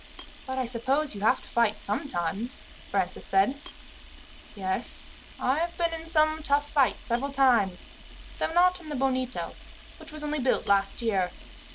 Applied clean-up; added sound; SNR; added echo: none; Camera; 17 dB; none.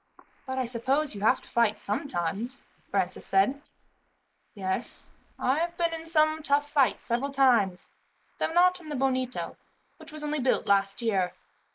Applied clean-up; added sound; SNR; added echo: neural mask model Resemble Enhance denoiser.